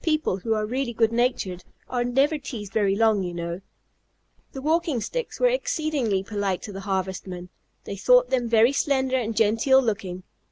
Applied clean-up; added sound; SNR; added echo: none; none; none; none.